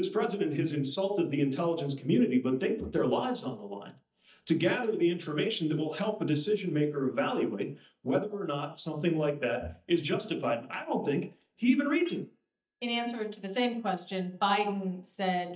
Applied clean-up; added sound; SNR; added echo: neural mask model DeepFilterNet 3.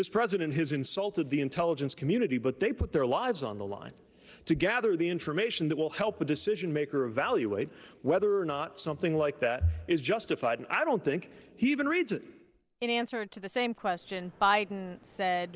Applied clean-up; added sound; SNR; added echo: none; none; none; none.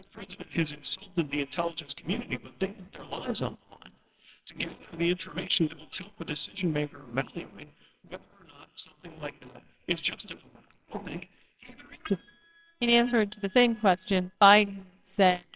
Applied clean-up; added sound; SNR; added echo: neural separator model SepFormer WHAMR!.